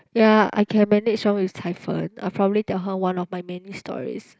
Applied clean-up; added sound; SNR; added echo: none; none; none; none.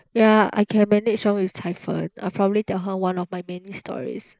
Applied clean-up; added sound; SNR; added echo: neural mask model Resemble Enhance denoiser.